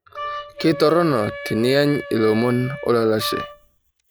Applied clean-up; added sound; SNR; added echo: none; Wind instrument, woodwind instrument + Wind instrument, woodwind instrument; 12 dB; none.